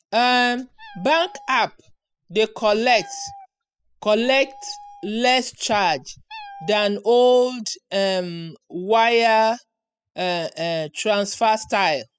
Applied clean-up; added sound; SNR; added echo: classical method spectral subtraction.